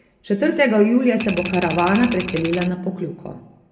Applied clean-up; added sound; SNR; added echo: none; Typewriter; 11 dB; reverberation time 0.2 s.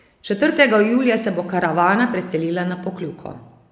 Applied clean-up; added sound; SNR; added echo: none; none; none; none.